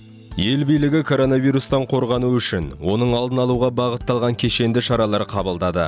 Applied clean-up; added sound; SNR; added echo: none; none; none; none.